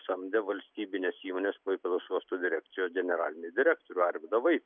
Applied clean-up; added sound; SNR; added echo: none; none; none; none.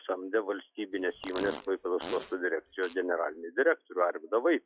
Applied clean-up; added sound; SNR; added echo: classical method log-MMSE.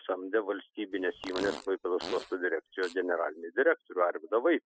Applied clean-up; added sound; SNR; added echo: classical method spectral subtraction.